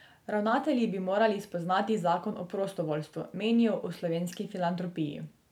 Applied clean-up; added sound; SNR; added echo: none; none; none; none.